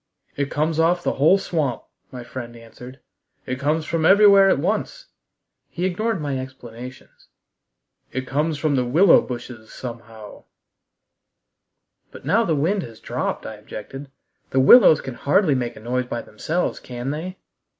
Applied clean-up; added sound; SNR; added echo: none; none; none; none.